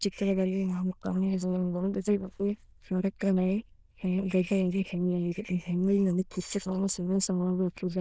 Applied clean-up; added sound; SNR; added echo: neural diffusion model UNIVERSE++.